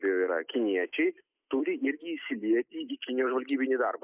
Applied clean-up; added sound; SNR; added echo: neural mask model Resemble Enhance denoiser.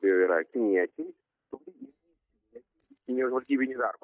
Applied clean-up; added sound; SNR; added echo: neural mask model DeepFilterNet 3.